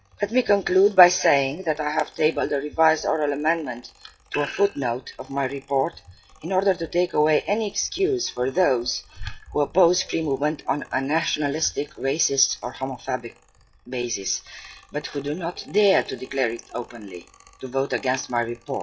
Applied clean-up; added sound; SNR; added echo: classical method WPE with log-MMSE.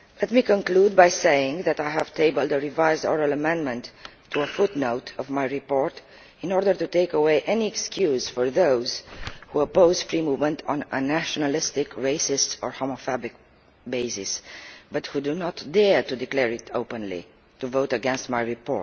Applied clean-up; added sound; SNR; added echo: none; none; none; none.